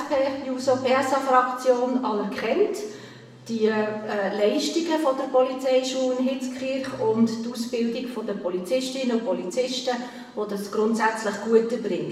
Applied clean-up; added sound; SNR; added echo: none; none; none; reverberation time 0.9 s.